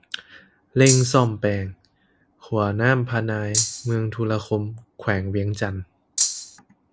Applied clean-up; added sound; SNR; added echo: none; Rattle (instrument); 1 dB; none.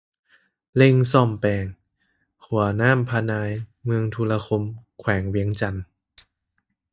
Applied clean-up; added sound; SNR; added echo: neural mask model DeepFilterNet 3.